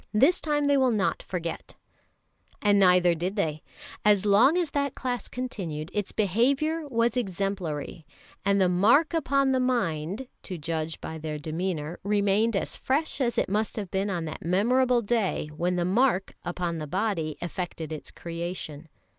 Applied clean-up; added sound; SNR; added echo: none; none; none; none.